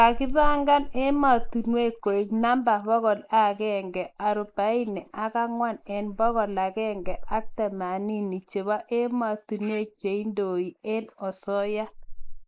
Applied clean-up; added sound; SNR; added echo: neural mask model Resemble Enhance denoiser.